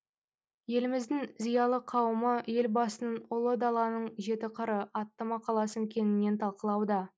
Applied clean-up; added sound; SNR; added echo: none; none; none; none.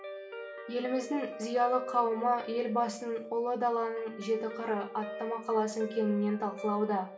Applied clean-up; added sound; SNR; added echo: none; Guitar; 12 dB; reverberation time 0.4 s.